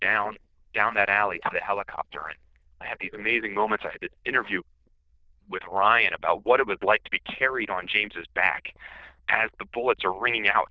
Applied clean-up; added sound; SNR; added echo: neural diffusion model UNIVERSE++.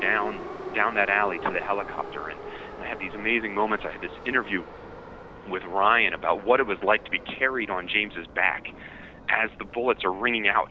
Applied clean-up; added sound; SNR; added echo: none; Subway, metro, underground; 13 dB; none.